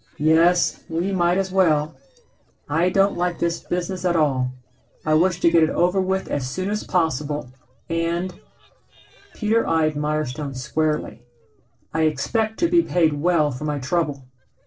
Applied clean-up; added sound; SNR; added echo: neural separator model SepFormer DNS4.